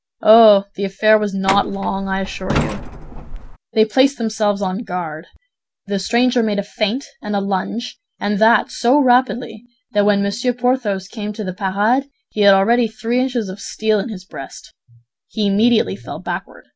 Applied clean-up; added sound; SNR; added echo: none; Truck; 6 dB; none.